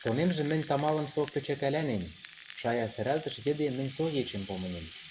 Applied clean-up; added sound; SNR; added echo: none; Rattle (instrument); 18 dB; none.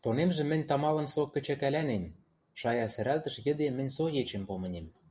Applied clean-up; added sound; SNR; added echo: none; none; none; none.